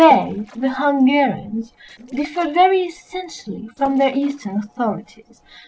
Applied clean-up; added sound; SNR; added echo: neural separator model SepFormer DNS4.